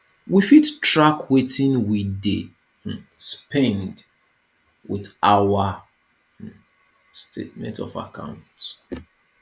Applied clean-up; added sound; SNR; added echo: none; none; none; none.